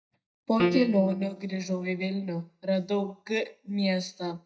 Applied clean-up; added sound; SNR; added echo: neural mask model DeepFilterNet 3.